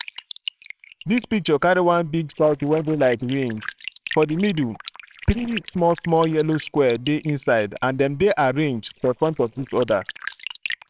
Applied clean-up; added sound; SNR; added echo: neural separator model SepFormer WHAMR!.